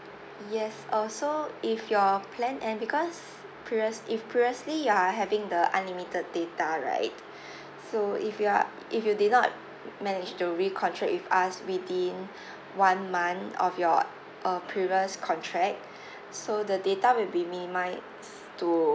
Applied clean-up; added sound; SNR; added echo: none; none; none; none.